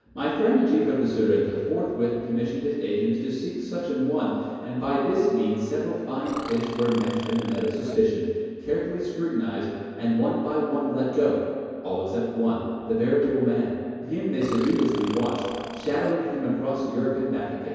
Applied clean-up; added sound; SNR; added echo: none; Burping, eructation; 13 dB; reverberation time 2.2 s.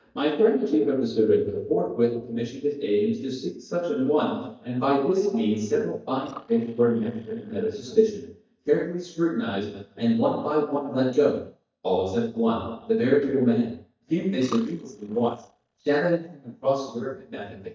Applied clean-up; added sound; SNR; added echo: neural mask model DeepFilterNet 3.